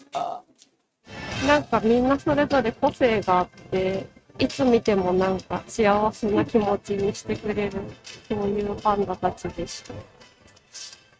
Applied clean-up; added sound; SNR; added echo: neural mask model RNNoise.